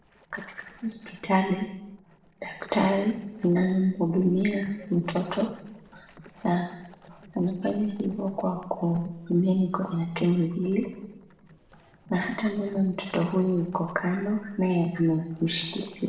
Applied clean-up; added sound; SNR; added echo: neural separator model SepFormer DNS4.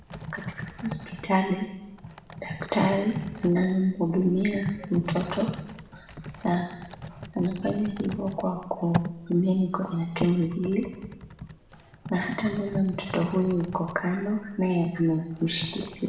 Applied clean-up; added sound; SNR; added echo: none; Typing; 11 dB; reverberation time 0.9 s.